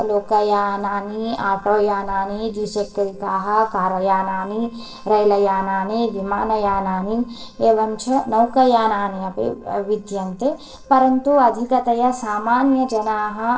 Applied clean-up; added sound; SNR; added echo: neural separator model SepFormer DNS4.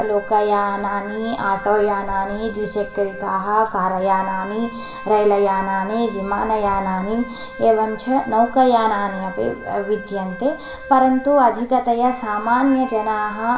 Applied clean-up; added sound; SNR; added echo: none; Wind instrument, woodwind instrument; 16 dB; reverberation time 0.9 s.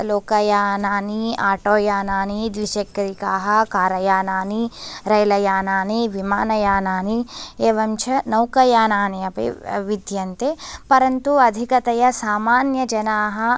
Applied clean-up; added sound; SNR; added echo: none; none; none; none.